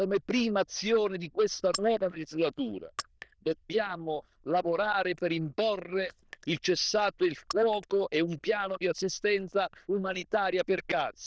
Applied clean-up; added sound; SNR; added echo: neural diffusion model UNIVERSE++.